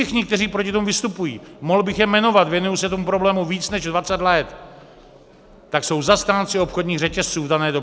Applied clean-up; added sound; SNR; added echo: none; none; none; none.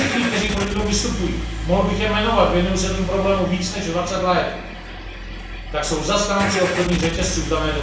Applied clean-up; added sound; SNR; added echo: none; Engine starting / Car; 5 dB; reverberation time 0.6 s.